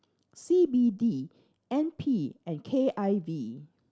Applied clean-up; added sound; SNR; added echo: none; none; none; none.